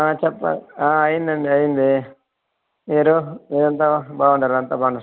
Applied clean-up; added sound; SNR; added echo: none; none; none; none.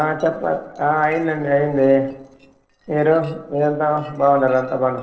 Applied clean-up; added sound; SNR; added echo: neural separator model SepFormer DNS4.